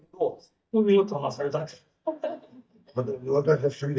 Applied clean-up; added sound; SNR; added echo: neural mask model DeepFilterNet 3.